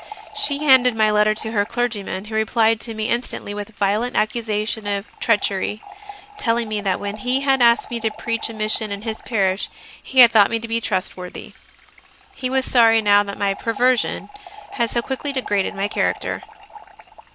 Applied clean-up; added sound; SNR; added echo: none; Fill (with liquid) / Trickle, dribble; 18 dB; none.